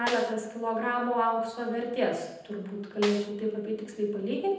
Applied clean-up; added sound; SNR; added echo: none; Snare drum; 12 dB; reverberation time 0.8 s.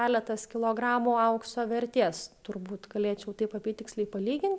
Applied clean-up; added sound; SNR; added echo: none; none; none; none.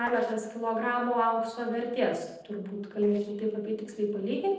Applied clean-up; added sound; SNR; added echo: neural separator model SepFormer DNS4.